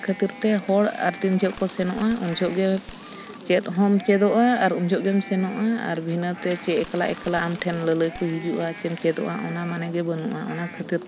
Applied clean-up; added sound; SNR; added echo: none; Livestock, farm animals, working animals + Bird; 18 dB; none.